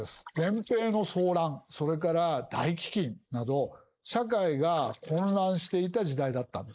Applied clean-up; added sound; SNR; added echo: neural mask model Resemble Enhance denoiser.